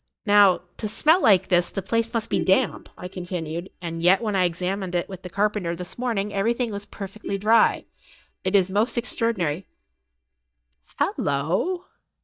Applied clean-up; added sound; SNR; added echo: neural mask model DeepFilterNet 3.